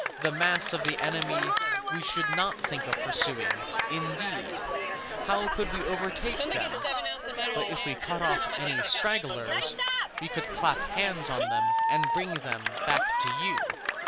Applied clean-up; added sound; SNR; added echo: none; Cheering; -2 dB; none.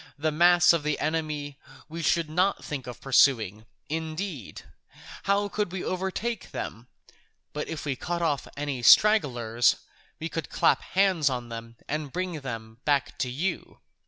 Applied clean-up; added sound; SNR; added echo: none; none; none; none.